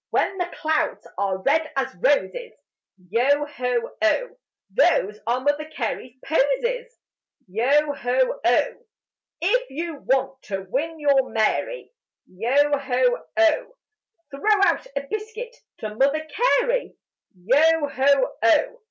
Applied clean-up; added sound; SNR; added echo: none; none; none; none.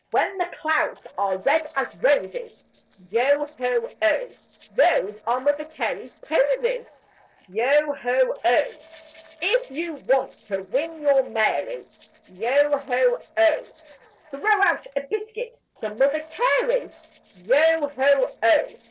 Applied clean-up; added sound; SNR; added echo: neural separator model SepFormer DNS4.